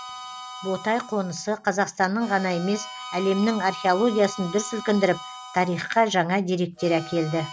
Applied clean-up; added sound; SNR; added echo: none; Harmonica; 15 dB; none.